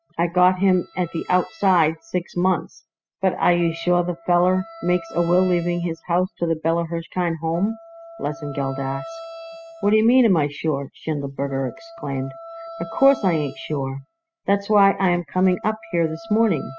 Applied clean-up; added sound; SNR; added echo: classical method spectral subtraction.